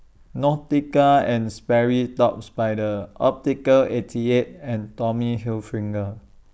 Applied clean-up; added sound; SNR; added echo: none; none; none; none.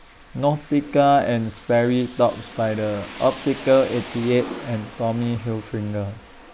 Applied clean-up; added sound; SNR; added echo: none; Rain; 17 dB; none.